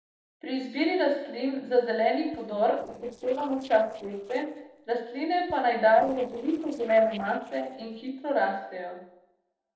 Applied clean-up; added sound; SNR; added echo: neural separator model SepFormer DNS4.